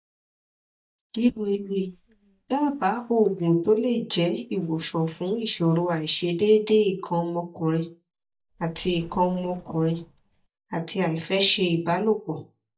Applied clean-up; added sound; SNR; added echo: neural mask model DeepFilterNet 3.